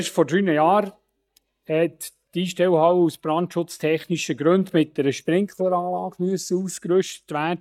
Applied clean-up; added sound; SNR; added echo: neural mask model DeepFilterNet 3.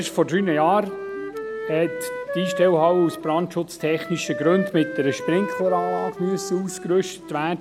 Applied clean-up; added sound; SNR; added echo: none; Wind instrument, woodwind instrument; 9 dB; none.